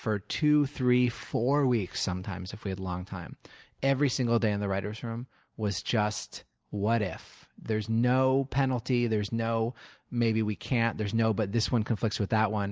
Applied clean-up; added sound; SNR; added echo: none; none; none; none.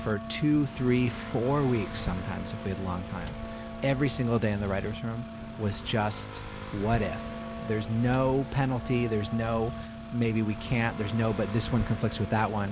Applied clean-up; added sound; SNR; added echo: none; Motorcycle / Accelerating, revving, vroom + Wind instrument, woodwind instrument; 9 dB; none.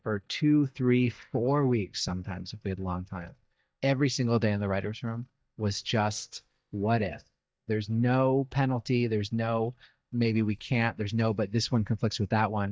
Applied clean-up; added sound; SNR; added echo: neural mask model DeepFilterNet 3.